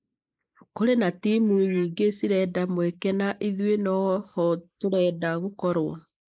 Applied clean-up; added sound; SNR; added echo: neural mask model Resemble Enhance denoiser.